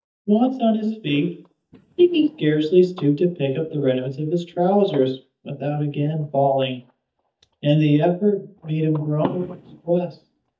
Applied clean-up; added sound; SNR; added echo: neural mask model DeepFilterNet 3.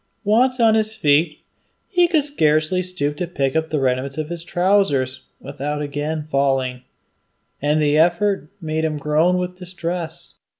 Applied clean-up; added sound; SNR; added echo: none; none; none; none.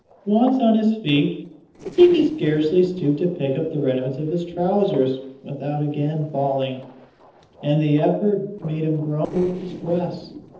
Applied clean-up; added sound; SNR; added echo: neural separator model SepFormer DNS4.